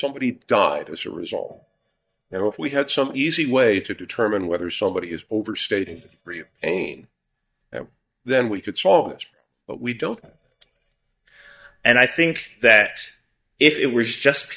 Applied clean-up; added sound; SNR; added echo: neural mask model DeepFilterNet 3.